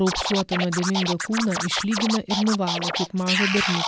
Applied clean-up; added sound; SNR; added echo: none; Scratching (performance technique); 3 dB; none.